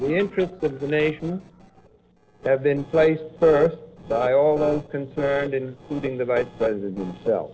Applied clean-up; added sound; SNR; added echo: neural separator model SepFormer DNS4.